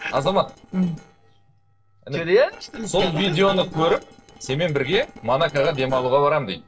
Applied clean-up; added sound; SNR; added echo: neural separator model SepFormer DNS4.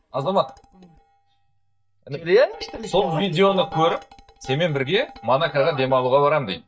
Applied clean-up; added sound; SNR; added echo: neural mask model DeepFilterNet 3.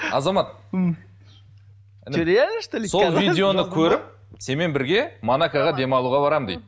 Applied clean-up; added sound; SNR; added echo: none; none; none; none.